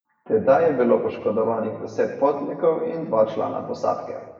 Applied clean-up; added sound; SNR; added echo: none; none; none; reverberation time 1.1 s.